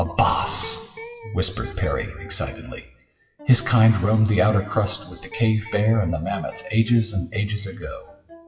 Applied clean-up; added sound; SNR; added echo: classical method WPE with log-MMSE.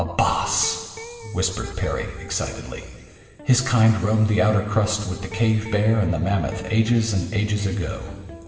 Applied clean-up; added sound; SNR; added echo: none; Electric guitar; 20 dB; reverberation time 2.4 s.